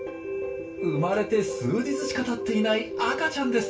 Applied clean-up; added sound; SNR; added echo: none; none; none; reverberation time 0.3 s.